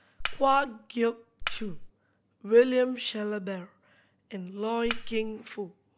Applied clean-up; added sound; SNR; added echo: none; Cutlery, silverware; 4 dB; none.